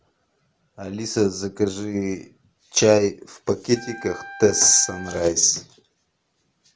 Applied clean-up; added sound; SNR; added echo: none; Wind instrument, woodwind instrument; 16 dB; none.